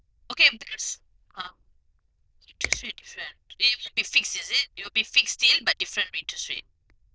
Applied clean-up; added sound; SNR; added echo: neural diffusion model UNIVERSE++.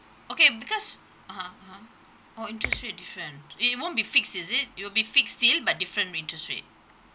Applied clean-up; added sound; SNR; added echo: none; Finger snapping; 7 dB; none.